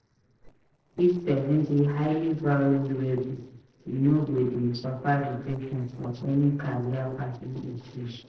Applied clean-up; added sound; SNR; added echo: neural separator model SepFormer DNS4.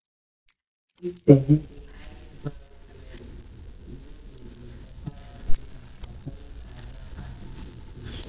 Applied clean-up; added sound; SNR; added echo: neural mask model DeepFilterNet 3.